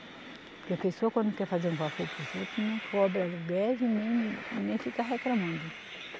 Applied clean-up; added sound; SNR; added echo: none; Train; 11 dB; none.